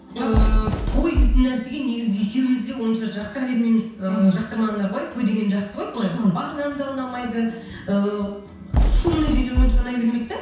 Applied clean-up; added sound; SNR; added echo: none; Fireworks; -4 dB; reverberation time 0.7 s.